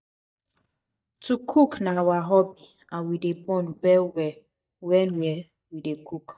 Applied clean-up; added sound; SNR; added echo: neural mask model DeepFilterNet 3.